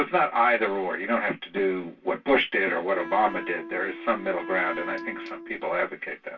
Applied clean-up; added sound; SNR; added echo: none; Wind instrument, woodwind instrument; 11 dB; reverberation time 0.1 s.